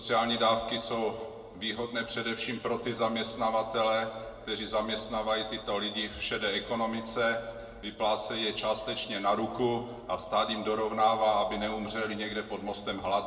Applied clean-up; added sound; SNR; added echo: none; none; none; reverberation time 1.3 s.